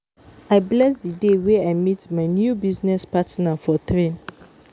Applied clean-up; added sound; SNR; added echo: none; none; none; none.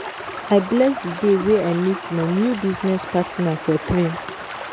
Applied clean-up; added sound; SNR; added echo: none; Stream; 11 dB; none.